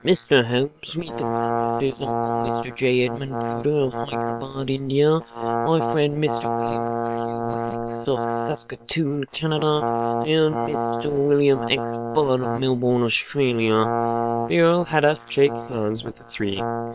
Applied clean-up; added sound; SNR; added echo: neural separator model SepFormer WHAM!.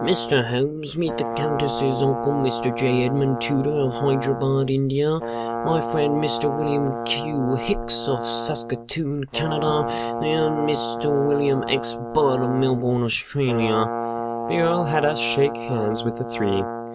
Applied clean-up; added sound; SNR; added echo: none; Brass instrument; 5 dB; none.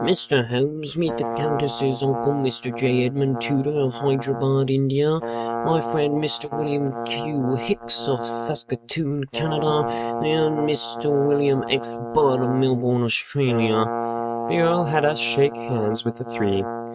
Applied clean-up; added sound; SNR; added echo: neural mask model RNNoise.